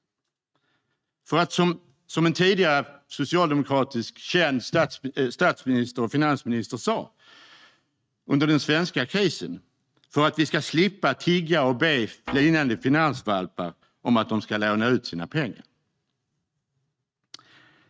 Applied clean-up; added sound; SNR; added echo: neural mask model RNNoise.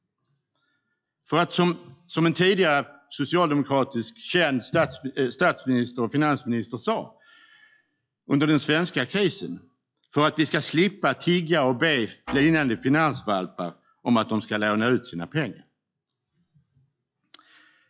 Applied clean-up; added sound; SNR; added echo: classical method log-MMSE.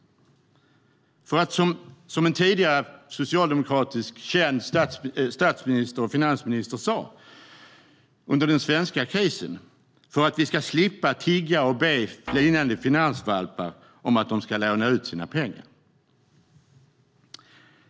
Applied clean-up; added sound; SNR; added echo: none; Guitar; 15 dB; none.